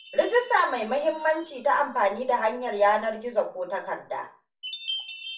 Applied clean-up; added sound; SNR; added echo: none; Chime; 16 dB; reverberation time 0.3 s.